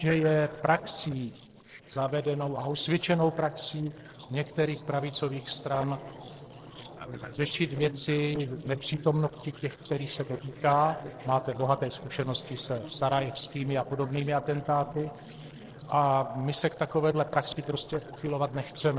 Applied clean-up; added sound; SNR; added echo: neural separator model SepFormer DNS4.